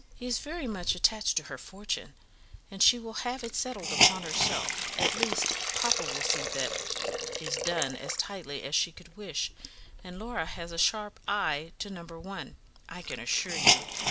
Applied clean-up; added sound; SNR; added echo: none; Hiss; -1 dB; none.